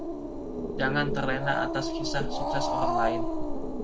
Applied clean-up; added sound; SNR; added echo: none; Growling; -4 dB; none.